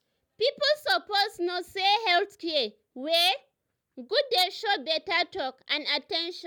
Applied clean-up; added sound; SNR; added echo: none; none; none; none.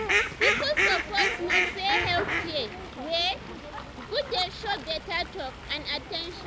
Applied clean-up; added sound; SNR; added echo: none; Fowl; -1 dB; none.